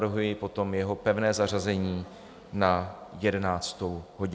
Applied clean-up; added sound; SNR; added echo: none; none; none; none.